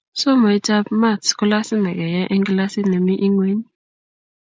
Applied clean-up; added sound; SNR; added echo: none; none; none; none.